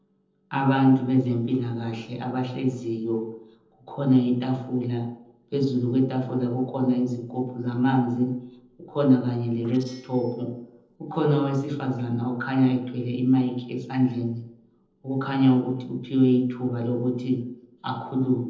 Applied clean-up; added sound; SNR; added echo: neural separator model SepFormer DNS4.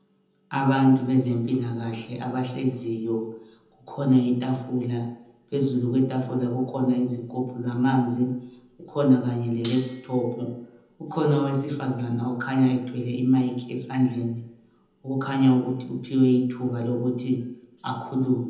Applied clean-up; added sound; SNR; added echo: none; Cutlery, silverware; 12 dB; reverberation time 0.8 s.